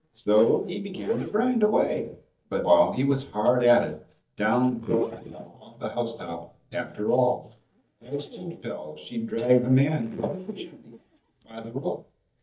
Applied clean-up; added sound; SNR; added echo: neural mask model DeepFilterNet 3.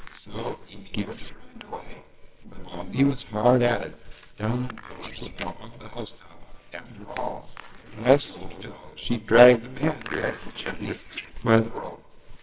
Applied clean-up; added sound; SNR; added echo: neural separator model SepFormer WHAMR!.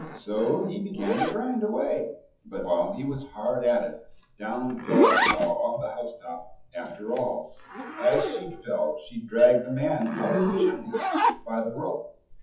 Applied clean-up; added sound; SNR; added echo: classical method WPE with log-MMSE.